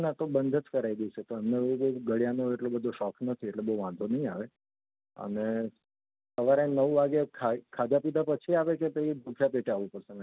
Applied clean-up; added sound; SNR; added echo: none; none; none; none.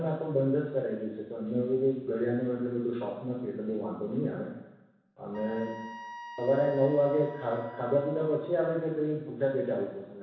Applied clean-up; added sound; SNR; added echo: none; Wind instrument, woodwind instrument; 16 dB; reverberation time 1.1 s.